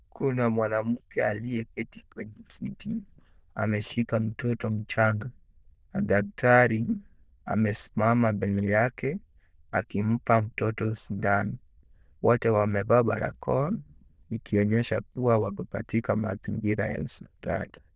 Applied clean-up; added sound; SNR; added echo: neural diffusion model UNIVERSE++.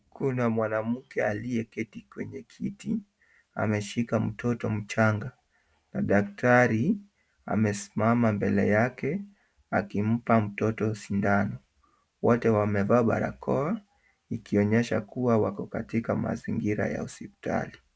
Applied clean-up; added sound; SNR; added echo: none; none; none; none.